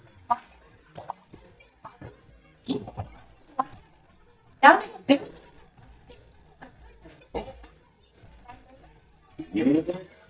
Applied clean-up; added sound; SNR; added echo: neural mask model DeepFilterNet 3.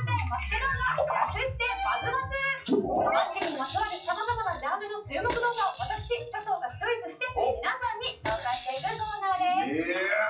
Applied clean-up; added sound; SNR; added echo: classical method WPE with log-MMSE.